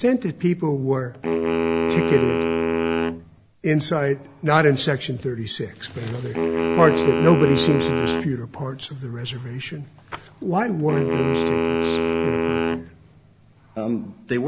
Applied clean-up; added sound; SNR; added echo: none; Wind instrument, woodwind instrument; 1 dB; none.